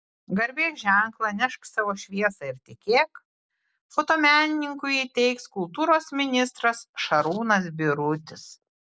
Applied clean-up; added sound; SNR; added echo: none; none; none; none.